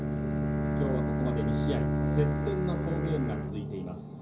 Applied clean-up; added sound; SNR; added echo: none; Bowed string instrument; -4 dB; reverberation time 0.5 s.